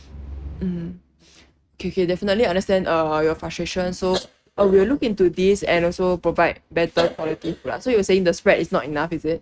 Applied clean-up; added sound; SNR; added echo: neural mask model RNNoise.